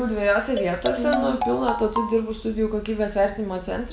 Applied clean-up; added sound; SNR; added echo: none; Marimba, xylophone; 5 dB; none.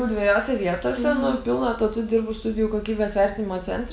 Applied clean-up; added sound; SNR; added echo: none; none; none; none.